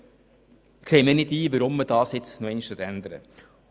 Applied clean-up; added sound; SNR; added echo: none; none; none; none.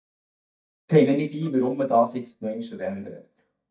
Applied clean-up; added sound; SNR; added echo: neural mask model DeepFilterNet 3.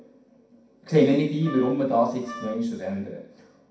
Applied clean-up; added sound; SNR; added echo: none; Wind instrument, woodwind instrument; 16 dB; reverberation time 0.6 s.